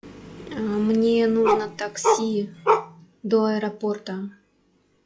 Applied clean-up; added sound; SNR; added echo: classical method log-MMSE.